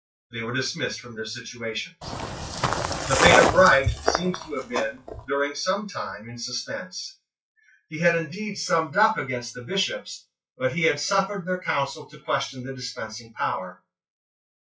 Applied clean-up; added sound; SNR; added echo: classical method WPE with log-MMSE.